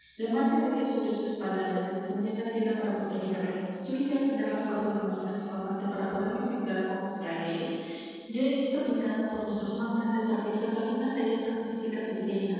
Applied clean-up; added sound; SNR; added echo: neural separator model SepFormer DNS4.